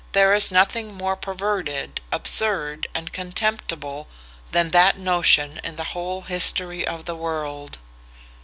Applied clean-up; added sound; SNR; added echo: none; none; none; none.